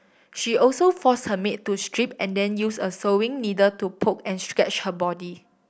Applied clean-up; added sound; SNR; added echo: none; none; none; none.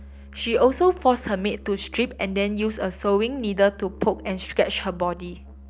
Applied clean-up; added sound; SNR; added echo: none; Musical instrument; 18 dB; none.